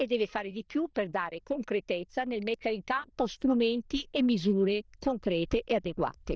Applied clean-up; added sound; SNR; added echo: neural diffusion model UNIVERSE++.